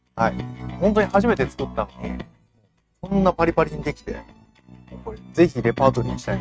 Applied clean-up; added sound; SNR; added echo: neural mask model RNNoise.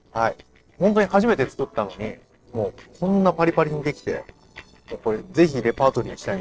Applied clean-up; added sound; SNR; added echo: neural separator model SepFormer DNS4.